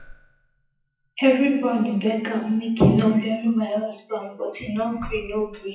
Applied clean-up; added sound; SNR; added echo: classical method WPE with log-MMSE.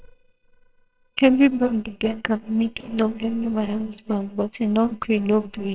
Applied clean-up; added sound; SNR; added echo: neural separator model SepFormer WHAMR!.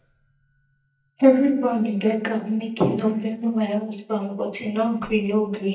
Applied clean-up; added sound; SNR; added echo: neural mask model DeepFilterNet 3.